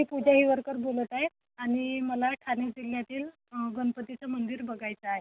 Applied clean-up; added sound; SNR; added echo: none; none; none; none.